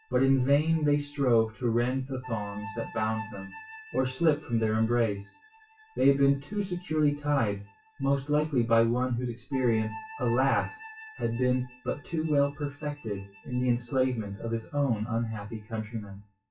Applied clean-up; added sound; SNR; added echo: classical method WPE with log-MMSE.